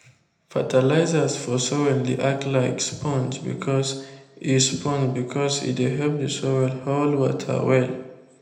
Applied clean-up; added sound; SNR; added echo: none; none; none; reverberation time 0.8 s.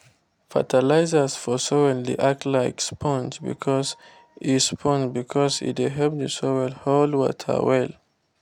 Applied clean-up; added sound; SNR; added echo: none; none; none; none.